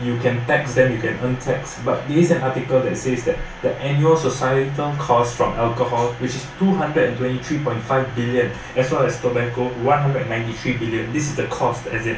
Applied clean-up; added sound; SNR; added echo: none; none; none; reverberation time 0.2 s.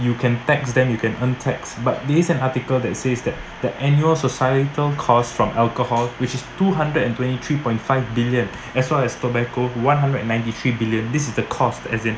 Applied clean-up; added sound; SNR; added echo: none; none; none; none.